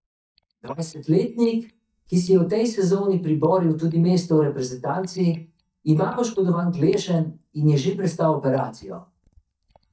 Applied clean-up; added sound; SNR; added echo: neural mask model DeepFilterNet 3.